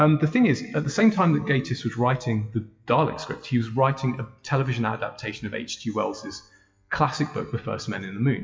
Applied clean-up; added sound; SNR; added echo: classical method WPE with log-MMSE.